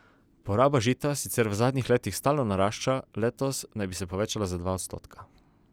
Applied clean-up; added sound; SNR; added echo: none; none; none; none.